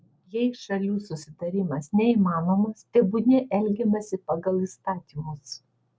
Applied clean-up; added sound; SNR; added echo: none; none; none; none.